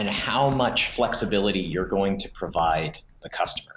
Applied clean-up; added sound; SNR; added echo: none; Computer keyboard + Explosion; 17 dB; none.